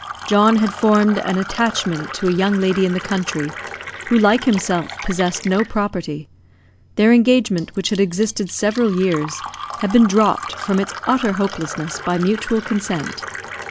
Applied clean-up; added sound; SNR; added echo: none; Fill (with liquid); 13 dB; none.